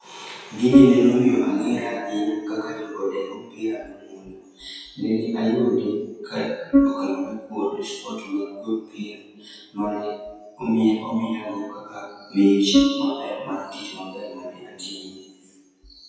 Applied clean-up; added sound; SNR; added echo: classical method WPE with log-MMSE.